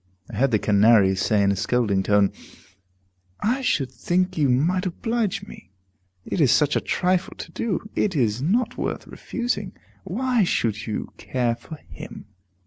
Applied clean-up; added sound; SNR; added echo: none; none; none; none.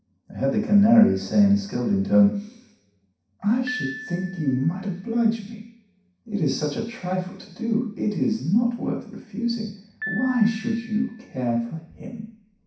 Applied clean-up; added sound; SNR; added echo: none; Piano; 19 dB; reverberation time 0.6 s.